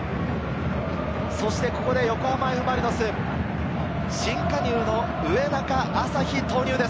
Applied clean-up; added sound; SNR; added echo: none; none; none; none.